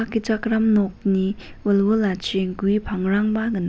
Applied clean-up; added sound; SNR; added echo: none; none; none; none.